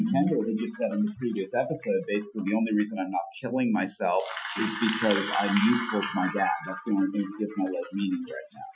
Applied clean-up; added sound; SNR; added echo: classical method Wiener filter.